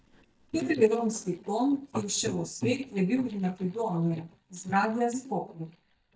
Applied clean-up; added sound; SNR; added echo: neural mask model DeepFilterNet 3.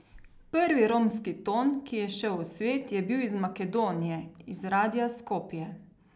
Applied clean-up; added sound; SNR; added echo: none; none; none; none.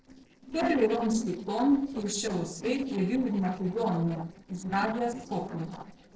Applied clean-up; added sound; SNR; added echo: neural separator model SepFormer DNS4.